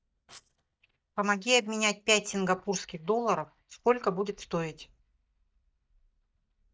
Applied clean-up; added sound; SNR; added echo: neural mask model DeepFilterNet 3.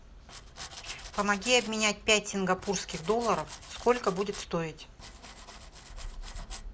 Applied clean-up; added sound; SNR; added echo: none; Domestic sounds, home sounds; 15 dB; none.